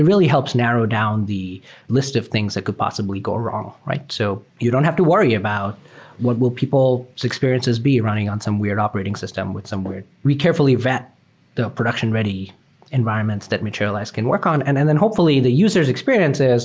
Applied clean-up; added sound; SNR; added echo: none; none; none; none.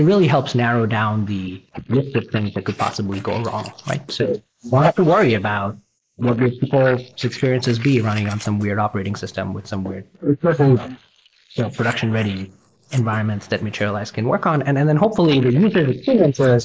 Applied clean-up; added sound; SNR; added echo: neural mask model Resemble Enhance denoiser.